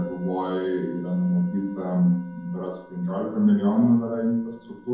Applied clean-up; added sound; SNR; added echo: none; Musical instrument; 18 dB; reverberation time 0.9 s.